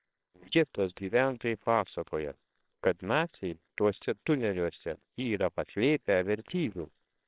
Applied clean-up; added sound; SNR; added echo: neural separator model SepFormer WHAMR!.